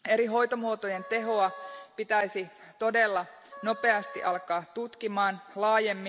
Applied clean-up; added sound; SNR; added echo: none; Wind instrument, woodwind instrument; 17 dB; none.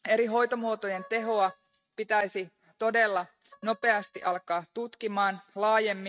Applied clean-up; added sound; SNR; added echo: neural mask model RNNoise.